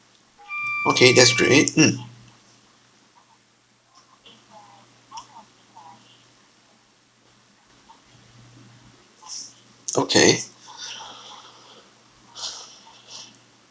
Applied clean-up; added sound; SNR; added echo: none; Wind instrument, woodwind instrument; 3 dB; none.